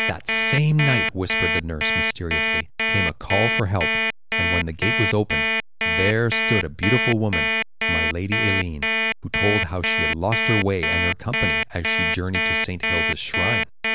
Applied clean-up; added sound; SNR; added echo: none; Alarm; -2 dB; none.